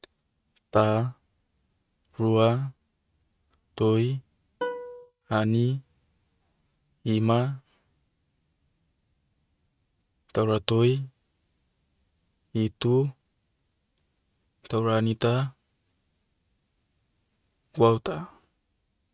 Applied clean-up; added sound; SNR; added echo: neural mask model RNNoise.